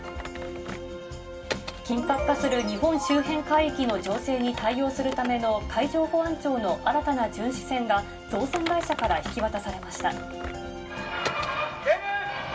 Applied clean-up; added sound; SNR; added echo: none; Typing; 15 dB; reverberation time 0.2 s.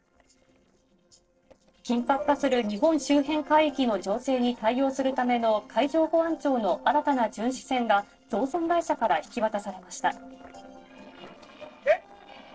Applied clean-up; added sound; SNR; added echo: neural separator model SepFormer DNS4.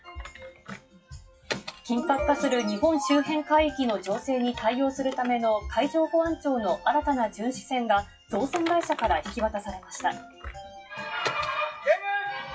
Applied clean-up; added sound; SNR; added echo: classical method WPE with log-MMSE.